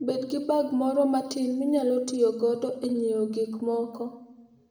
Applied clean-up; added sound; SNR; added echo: none; none; none; reverberation time 0.7 s.